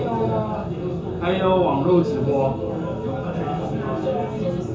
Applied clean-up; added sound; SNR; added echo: none; none; none; reverberation time 0.5 s.